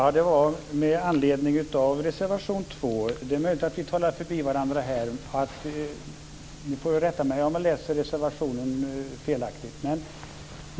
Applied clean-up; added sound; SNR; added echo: none; none; none; none.